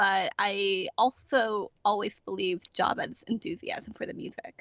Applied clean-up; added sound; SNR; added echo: none; none; none; none.